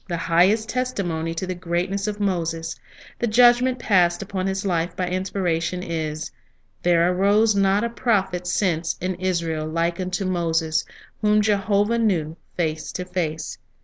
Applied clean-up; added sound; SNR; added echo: none; none; none; none.